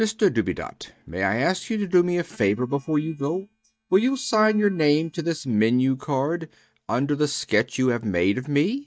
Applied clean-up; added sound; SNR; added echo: neural mask model DeepFilterNet 3.